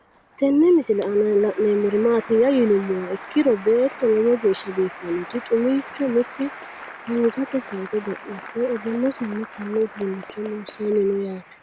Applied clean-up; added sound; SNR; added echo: none; Applause; 17 dB; none.